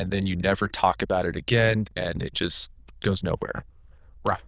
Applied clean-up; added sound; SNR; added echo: neural diffusion model UNIVERSE++.